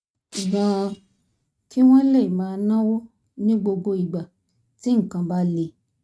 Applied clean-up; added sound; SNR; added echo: neural mask model RNNoise.